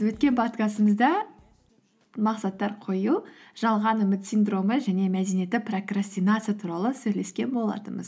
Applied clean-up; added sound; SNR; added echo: none; none; none; none.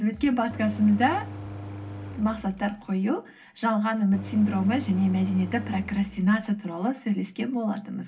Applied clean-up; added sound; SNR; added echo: none; Engine; 13 dB; reverberation time 0.4 s.